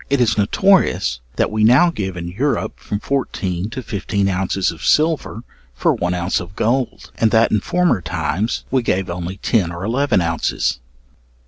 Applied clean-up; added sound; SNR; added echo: none; none; none; none.